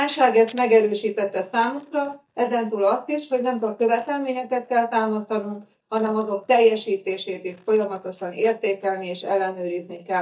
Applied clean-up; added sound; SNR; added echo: neural mask model DeepFilterNet 3.